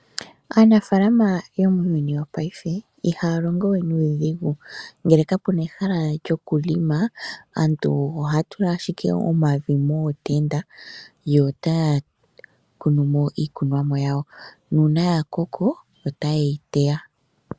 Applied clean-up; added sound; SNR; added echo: none; none; none; none.